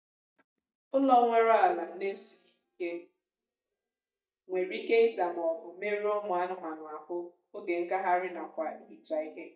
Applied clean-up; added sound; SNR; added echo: neural mask model DeepFilterNet 3.